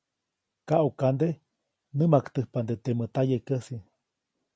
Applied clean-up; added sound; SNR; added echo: none; none; none; none.